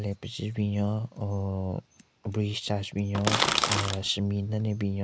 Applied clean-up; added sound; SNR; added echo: none; Crackle; -3 dB; none.